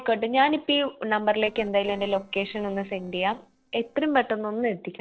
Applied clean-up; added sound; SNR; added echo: neural separator model SepFormer DNS4.